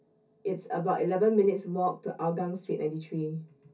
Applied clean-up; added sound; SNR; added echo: none; none; none; reverberation time 0.3 s.